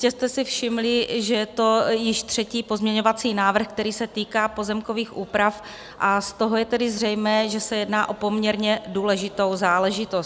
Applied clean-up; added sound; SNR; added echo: none; none; none; none.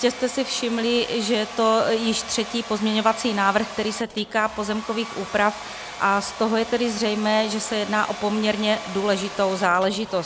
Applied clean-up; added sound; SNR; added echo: none; Domestic sounds, home sounds; 13 dB; none.